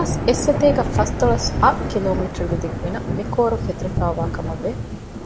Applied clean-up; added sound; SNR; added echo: none; Thunder / Rain; 2 dB; none.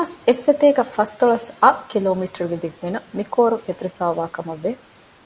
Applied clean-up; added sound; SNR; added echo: none; none; none; none.